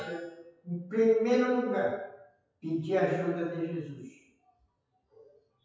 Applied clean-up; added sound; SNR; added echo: classical method WPE with log-MMSE.